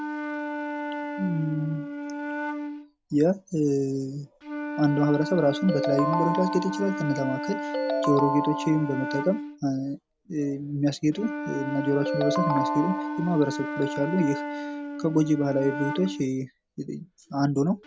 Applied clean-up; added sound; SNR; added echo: none; Ringtone + Wind instrument, woodwind instrument; 4 dB; none.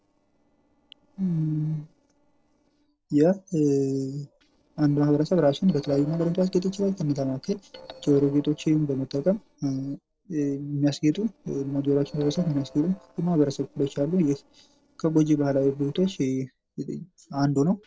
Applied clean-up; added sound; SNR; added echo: neural separator model SepFormer DNS4.